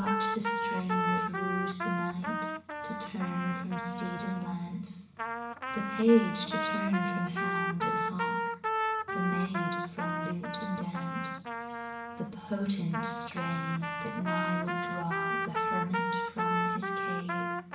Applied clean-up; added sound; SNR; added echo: none; Trumpet; 0 dB; reverberation time 0.8 s.